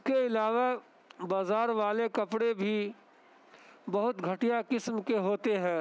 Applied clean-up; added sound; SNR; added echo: none; none; none; none.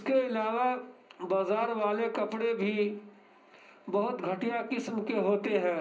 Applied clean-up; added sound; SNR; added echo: none; none; none; reverberation time 0.5 s.